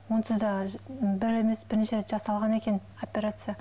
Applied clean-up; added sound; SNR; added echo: none; none; none; none.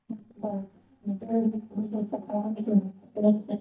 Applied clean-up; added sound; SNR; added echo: neural mask model DeepFilterNet 3.